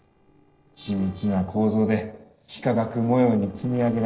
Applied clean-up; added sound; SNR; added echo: neural separator model SepFormer DNS4.